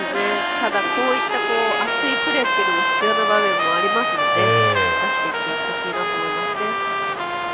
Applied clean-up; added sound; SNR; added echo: none; Trumpet; -3 dB; none.